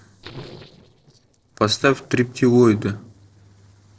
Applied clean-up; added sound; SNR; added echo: neural separator model SepFormer DNS4.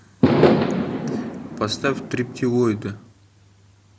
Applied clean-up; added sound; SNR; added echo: none; Fireworks; -5 dB; none.